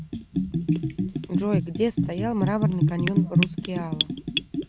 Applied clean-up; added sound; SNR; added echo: none; Bathtub (filling or washing) / Gurgling; -4 dB; none.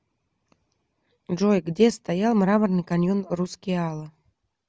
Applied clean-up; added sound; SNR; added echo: none; none; none; none.